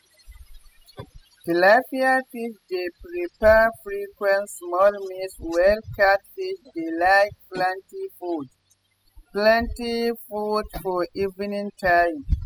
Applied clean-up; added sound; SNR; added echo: classical method spectral subtraction.